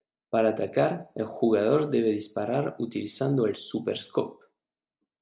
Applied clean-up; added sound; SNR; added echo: none; none; none; none.